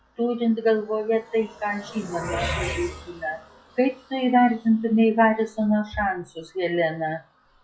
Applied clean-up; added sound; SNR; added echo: classical method log-MMSE.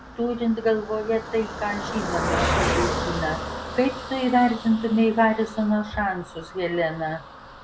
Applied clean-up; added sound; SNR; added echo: none; Car passing by; 6 dB; none.